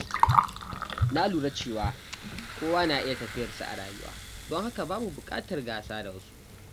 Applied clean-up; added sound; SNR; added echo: none; Gurgling; 0 dB; none.